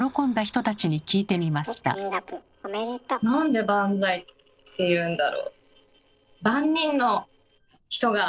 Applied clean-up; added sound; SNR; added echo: neural separator model SepFormer DNS4.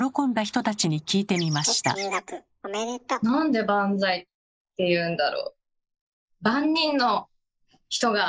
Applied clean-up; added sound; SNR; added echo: neural mask model Resemble Enhance denoiser.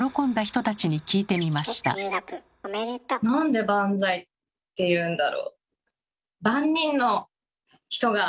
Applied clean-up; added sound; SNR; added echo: none; none; none; none.